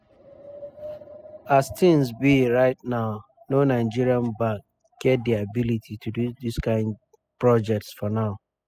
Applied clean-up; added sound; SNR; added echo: classical method spectral subtraction.